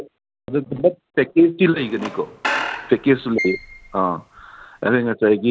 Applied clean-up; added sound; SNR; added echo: none; Squeak / Screech; 9 dB; none.